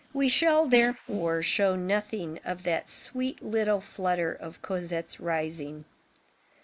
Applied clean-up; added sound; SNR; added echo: neural mask model Resemble Enhance denoiser.